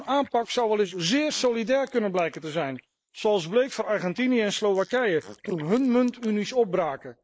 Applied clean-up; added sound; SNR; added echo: neural mask model Resemble Enhance denoiser.